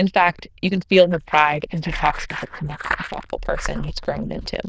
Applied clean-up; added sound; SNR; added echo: neural diffusion model UNIVERSE++.